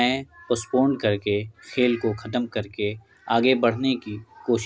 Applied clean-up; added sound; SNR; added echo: none; none; none; none.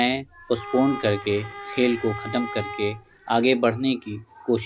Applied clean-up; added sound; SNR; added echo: none; Bowed string instrument; 12 dB; none.